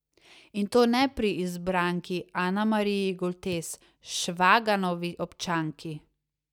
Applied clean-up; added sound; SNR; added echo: neural mask model DeepFilterNet 3.